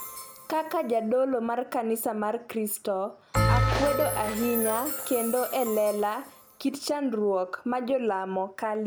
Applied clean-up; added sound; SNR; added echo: none; Bell; 5 dB; none.